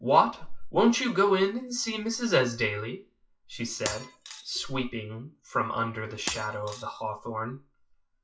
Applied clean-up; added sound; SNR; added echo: classical method WPE with log-MMSE.